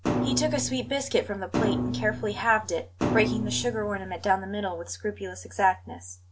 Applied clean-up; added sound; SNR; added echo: none; Thump, thud; 2 dB; none.